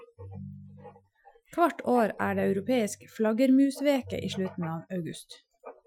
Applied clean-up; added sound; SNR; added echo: classical method Wiener filter.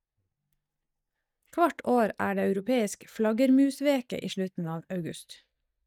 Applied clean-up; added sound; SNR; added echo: neural mask model DeepFilterNet 3.